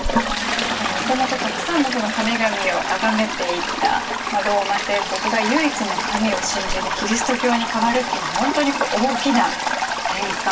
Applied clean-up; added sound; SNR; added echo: none; Toilet flush; 1 dB; reverberation time 0.2 s.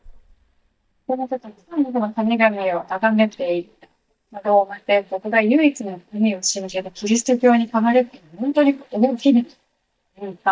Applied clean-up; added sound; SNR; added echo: neural mask model DeepFilterNet 3.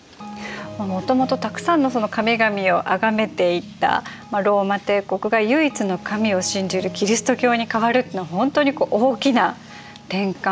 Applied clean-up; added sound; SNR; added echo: none; none; none; none.